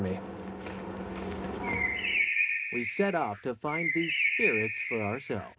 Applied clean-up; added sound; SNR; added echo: none; Bird; -3 dB; reverberation time 0.3 s.